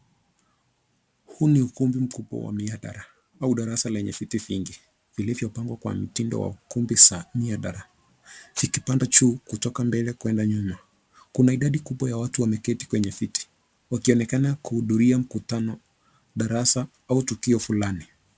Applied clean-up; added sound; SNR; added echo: none; none; none; none.